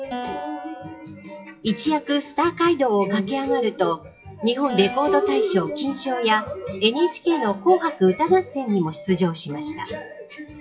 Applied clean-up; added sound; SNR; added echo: classical method WPE with log-MMSE.